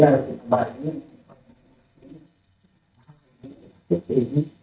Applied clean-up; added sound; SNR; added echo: neural mask model DeepFilterNet 3.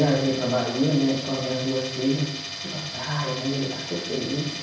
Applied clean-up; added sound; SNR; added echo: none; Tools; 8 dB; reverberation time 0.9 s.